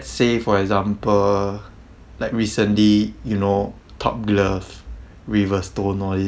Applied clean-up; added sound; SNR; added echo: none; none; none; none.